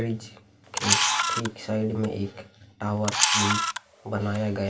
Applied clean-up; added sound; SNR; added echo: none; Camera; -3 dB; reverberation time 0.2 s.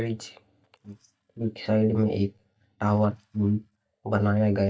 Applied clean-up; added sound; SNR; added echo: neural mask model DeepFilterNet 3.